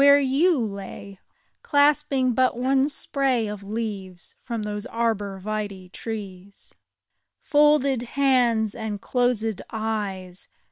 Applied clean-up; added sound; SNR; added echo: neural separator model SepFormer WHAM!.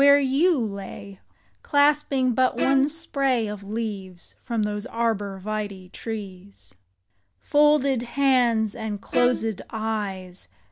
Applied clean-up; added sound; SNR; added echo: none; Bowed string instrument; 10 dB; none.